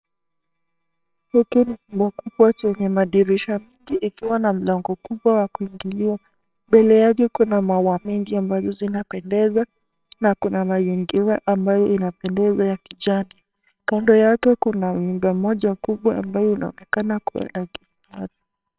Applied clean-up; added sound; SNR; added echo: neural separator model SepFormer WHAMR!.